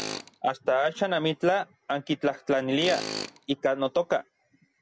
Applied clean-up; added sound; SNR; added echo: none; Tools; 14 dB; none.